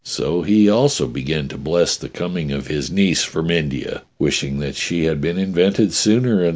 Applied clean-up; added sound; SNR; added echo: none; none; none; none.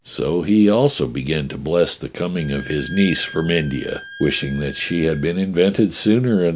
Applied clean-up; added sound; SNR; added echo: none; Wind instrument, woodwind instrument; 17 dB; none.